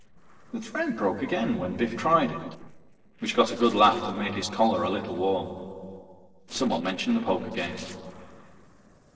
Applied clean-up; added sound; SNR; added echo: neural separator model SepFormer DNS4.